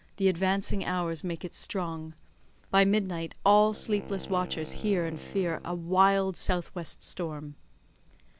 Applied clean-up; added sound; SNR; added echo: none; Wind instrument, woodwind instrument; 17 dB; none.